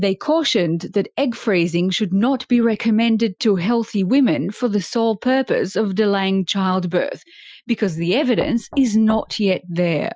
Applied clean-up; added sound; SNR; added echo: classical method Wiener filter.